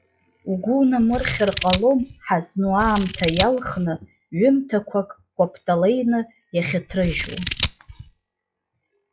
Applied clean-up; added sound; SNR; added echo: classical method log-MMSE.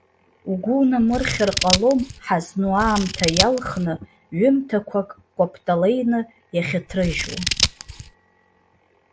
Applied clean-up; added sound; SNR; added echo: none; Scissors; 4 dB; none.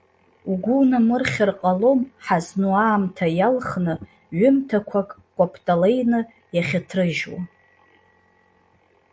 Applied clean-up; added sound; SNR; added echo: none; none; none; none.